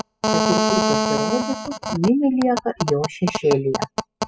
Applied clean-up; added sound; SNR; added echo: classical method spectral subtraction.